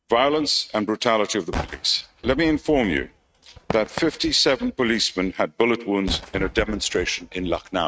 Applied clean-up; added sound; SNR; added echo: neural mask model RNNoise.